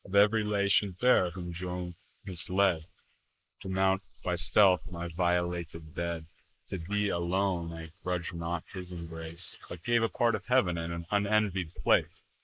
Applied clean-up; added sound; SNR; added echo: neural mask model Resemble Enhance denoiser.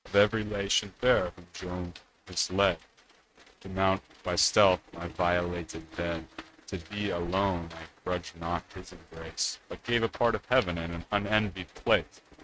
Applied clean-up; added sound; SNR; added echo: neural mask model RNNoise.